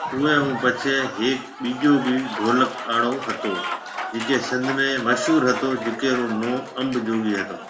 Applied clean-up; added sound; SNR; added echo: none; Applause / Crowd; 9 dB; reverberation time 0.4 s.